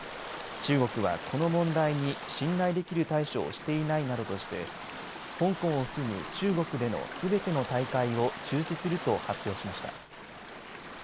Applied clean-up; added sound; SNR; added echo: none; Stream / Ocean; 10 dB; none.